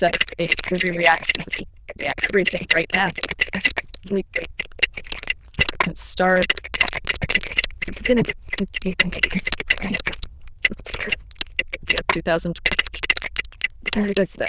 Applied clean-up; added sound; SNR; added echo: neural diffusion model UNIVERSE++.